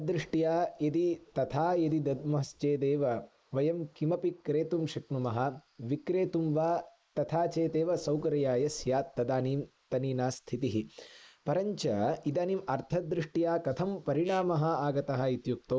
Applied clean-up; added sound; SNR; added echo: neural mask model Resemble Enhance denoiser.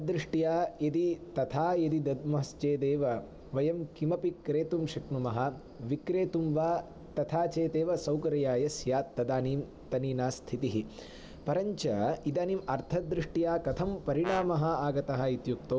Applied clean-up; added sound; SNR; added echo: none; Brass instrument; 12 dB; none.